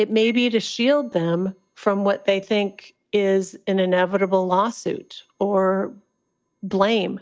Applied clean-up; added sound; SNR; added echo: neural mask model DeepFilterNet 3.